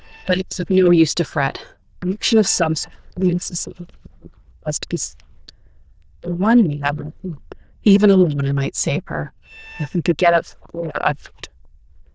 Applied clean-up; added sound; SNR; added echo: neural diffusion model UNIVERSE++.